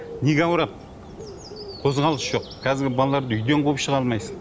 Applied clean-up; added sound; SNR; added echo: none; Bird; 14 dB; none.